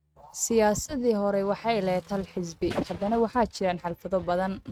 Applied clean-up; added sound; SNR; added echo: neural mask model RNNoise.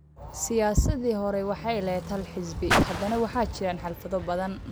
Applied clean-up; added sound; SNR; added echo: none; Car; 6 dB; none.